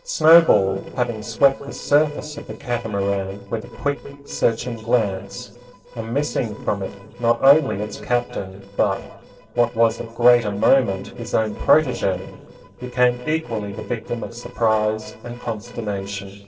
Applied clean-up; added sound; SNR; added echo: neural separator model SepFormer DNS4.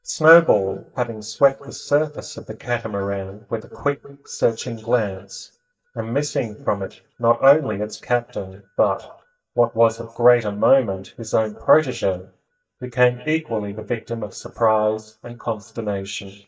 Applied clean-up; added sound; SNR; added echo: neural mask model DeepFilterNet 3.